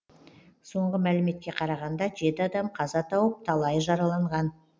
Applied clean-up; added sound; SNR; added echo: none; none; none; none.